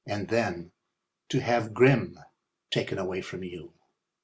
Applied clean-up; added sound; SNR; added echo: none; none; none; none.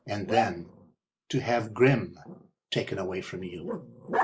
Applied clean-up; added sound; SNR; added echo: neural mask model Resemble Enhance denoiser.